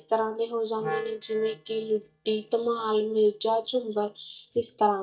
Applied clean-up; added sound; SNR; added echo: neural mask model DeepFilterNet 3.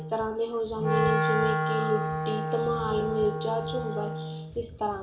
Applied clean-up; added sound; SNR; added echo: none; Wind instrument, woodwind instrument; 0 dB; reverberation time 2.4 s.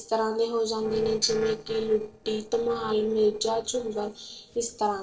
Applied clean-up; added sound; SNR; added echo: neural separator model SepFormer DNS4.